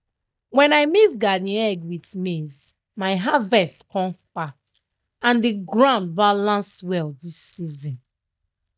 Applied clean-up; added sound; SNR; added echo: neural mask model DeepFilterNet 3.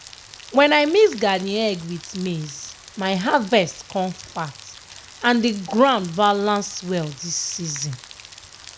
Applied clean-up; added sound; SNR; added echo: none; Rain; 20 dB; none.